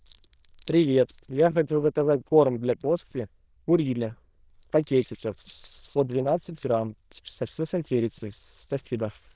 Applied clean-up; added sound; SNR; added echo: neural diffusion model UNIVERSE++.